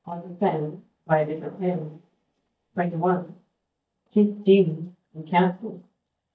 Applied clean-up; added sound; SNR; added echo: neural mask model DeepFilterNet 3.